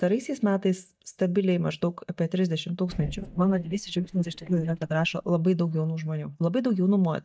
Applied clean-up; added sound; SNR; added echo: neural mask model DeepFilterNet 3.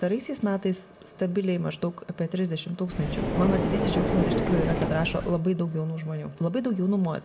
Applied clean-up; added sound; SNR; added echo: none; Car; 0 dB; reverberation time 0.3 s.